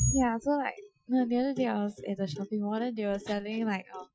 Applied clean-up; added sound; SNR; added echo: classical method Wiener filter.